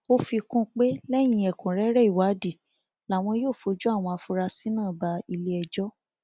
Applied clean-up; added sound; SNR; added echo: none; none; none; none.